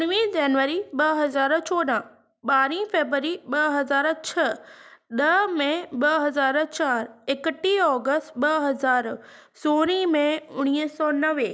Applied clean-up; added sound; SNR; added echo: none; none; none; none.